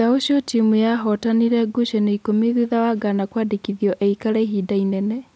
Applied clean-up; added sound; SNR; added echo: none; none; none; none.